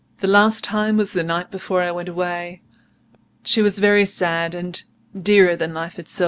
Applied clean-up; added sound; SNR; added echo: none; none; none; none.